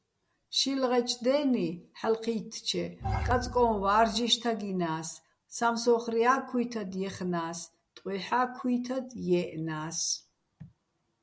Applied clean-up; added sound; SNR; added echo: none; Bowed string instrument; 5 dB; none.